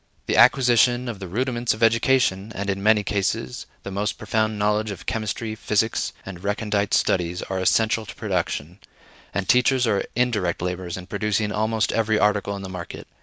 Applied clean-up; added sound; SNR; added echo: none; none; none; none.